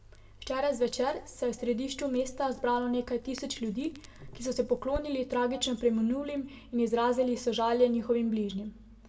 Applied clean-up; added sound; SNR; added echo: none; Crackle; 20 dB; reverberation time 0.6 s.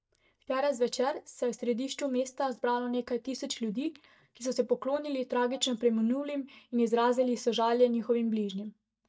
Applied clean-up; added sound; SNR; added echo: neural mask model DeepFilterNet 3.